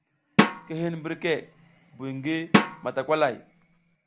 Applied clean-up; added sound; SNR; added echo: none; Drum; -3 dB; none.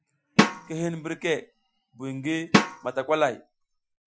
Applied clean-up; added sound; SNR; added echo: classical method Wiener filter.